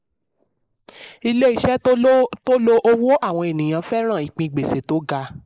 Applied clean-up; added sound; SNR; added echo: neural mask model Resemble Enhance denoiser.